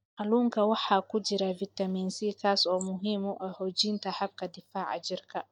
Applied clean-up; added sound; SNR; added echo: neural mask model DeepFilterNet 3.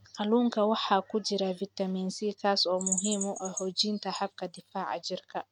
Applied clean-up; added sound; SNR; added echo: neural mask model RNNoise.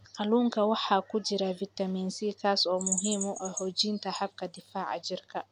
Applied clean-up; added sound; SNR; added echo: none; Bird vocalization, bird call, bird song; 8 dB; none.